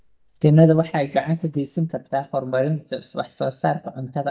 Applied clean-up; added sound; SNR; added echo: neural mask model DeepFilterNet 3.